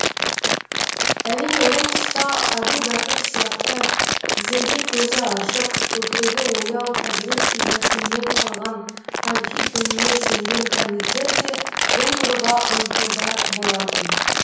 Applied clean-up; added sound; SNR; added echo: none; Crumpling, crinkling; -5 dB; reverberation time 0.7 s.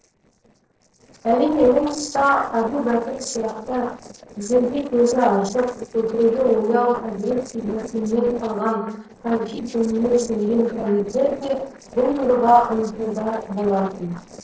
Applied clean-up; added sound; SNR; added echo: neural separator model SepFormer DNS4.